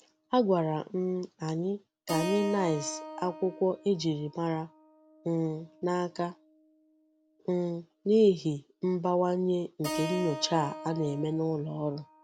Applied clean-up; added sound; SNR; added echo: none; Keyboard (musical); 13 dB; none.